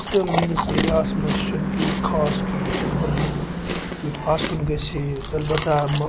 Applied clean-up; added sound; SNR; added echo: none; Car passing by / Engine / Truck + Chewing, mastication; 0 dB; none.